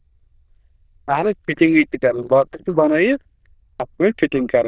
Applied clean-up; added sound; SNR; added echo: neural diffusion model UNIVERSE++.